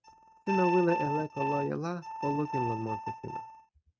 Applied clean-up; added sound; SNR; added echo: neural mask model RNNoise.